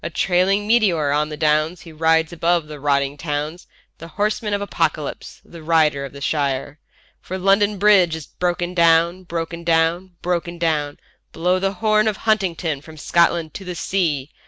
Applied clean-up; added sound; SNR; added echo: none; none; none; none.